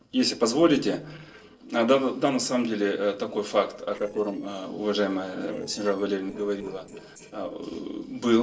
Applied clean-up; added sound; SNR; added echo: neural separator model SepFormer DNS4.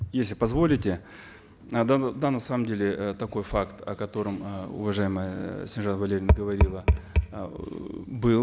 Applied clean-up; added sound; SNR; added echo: none; none; none; none.